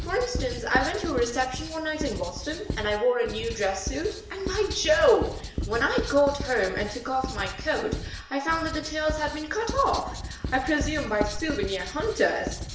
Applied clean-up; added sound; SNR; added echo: none; Writing; 8 dB; reverberation time 0.8 s.